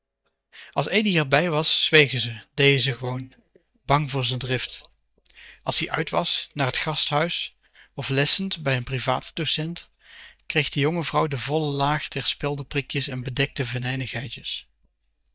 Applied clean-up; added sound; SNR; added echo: neural mask model DeepFilterNet 3.